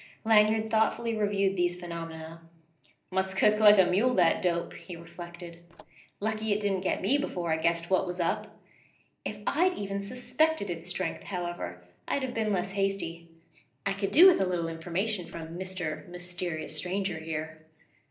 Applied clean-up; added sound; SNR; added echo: neural separator model SepFormer DNS4.